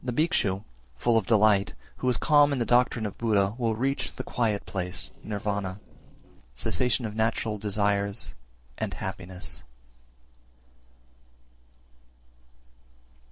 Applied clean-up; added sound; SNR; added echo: neural separator model SepFormer DNS4.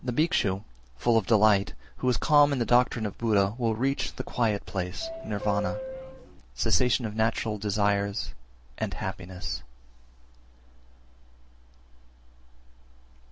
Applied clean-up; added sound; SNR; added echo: none; Subway, metro, underground / Doorbell; 8 dB; none.